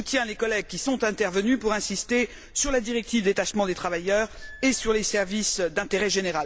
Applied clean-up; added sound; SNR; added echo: none; Squeak / Screech + Tick; 19 dB; none.